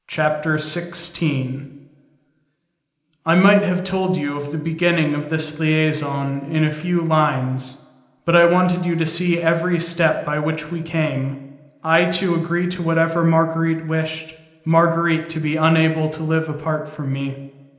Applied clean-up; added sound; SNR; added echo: none; none; none; reverberation time 0.9 s.